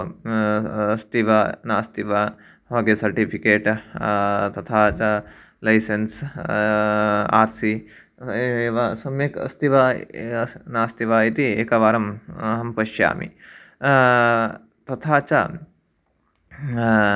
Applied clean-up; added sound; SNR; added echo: none; none; none; none.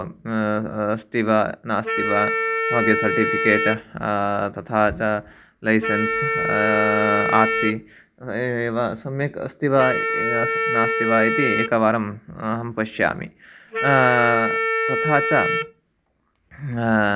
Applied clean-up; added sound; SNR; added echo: none; Wind instrument, woodwind instrument; 3 dB; none.